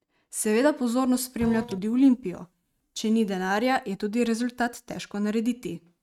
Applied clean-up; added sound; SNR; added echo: neural mask model RNNoise.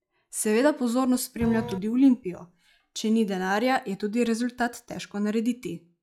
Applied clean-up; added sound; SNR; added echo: classical method log-MMSE.